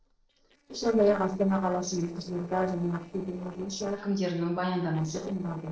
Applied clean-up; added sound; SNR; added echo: neural separator model SepFormer DNS4.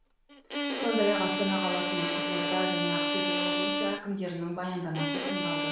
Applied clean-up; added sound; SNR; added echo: none; Bowed string instrument; -2 dB; reverberation time 0.5 s.